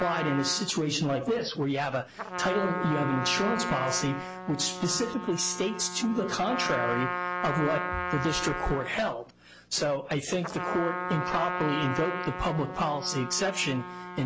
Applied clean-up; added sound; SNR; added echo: none; Trumpet; 5 dB; none.